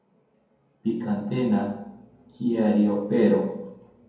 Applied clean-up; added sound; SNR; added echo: none; none; none; reverberation time 0.7 s.